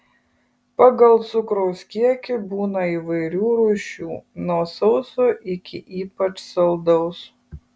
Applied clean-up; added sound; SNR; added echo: none; none; none; none.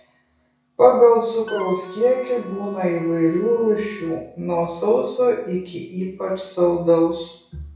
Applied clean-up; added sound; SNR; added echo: none; Wind instrument, woodwind instrument; 18 dB; reverberation time 0.5 s.